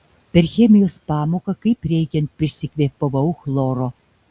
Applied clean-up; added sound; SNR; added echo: none; none; none; none.